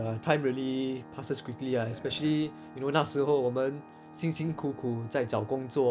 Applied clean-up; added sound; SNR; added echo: none; Burping, eructation + Organ; 17 dB; none.